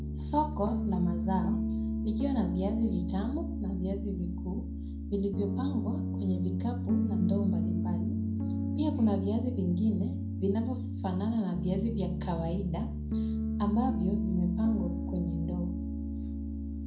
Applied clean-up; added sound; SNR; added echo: none; Piano; -1 dB; reverberation time 0.5 s.